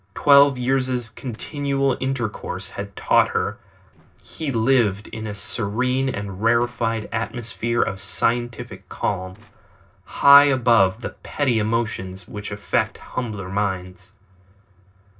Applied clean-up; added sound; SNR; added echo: neural separator model SepFormer DNS4.